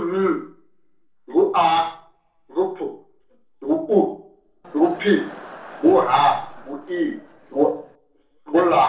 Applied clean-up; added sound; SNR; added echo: neural separator model SepFormer DNS4.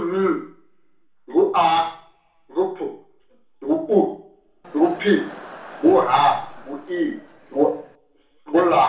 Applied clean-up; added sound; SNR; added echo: none; Crowd; 19 dB; reverberation time 0.8 s.